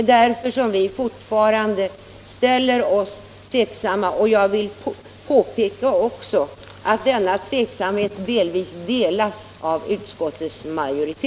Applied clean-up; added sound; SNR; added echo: none; none; none; none.